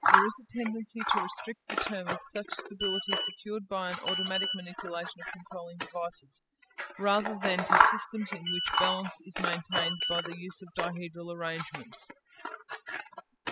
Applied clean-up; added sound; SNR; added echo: classical method spectral subtraction.